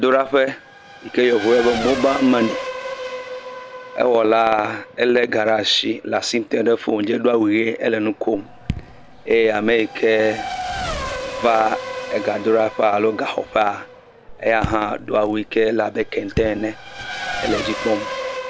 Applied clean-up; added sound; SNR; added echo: none; Race car, auto racing / Accelerating, revving, vroom + Raindrop / Drip; 11 dB; none.